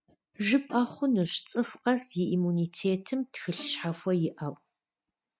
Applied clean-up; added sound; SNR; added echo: none; Bowed string instrument; 20 dB; none.